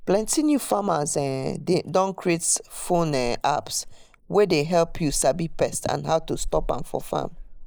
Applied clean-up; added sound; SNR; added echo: neural mask model Resemble Enhance denoiser.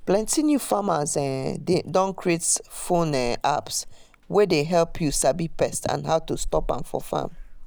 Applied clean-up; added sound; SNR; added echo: none; Meow / Purr; 12 dB; none.